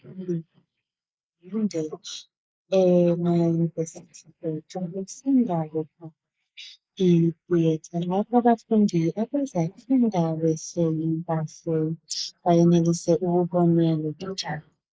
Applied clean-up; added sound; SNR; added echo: neural mask model Resemble Enhance denoiser.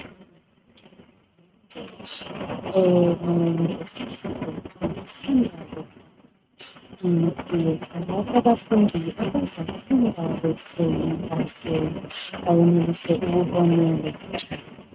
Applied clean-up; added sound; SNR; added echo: neural mask model RNNoise.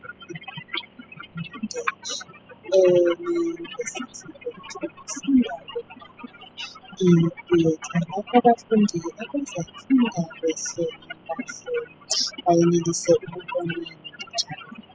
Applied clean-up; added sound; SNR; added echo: classical method spectral subtraction.